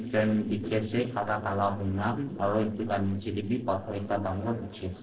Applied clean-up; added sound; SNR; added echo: neural separator model SepFormer DNS4.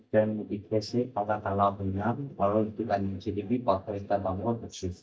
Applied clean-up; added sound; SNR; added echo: neural mask model DeepFilterNet 3.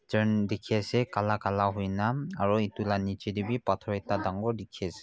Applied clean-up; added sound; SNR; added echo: none; none; none; none.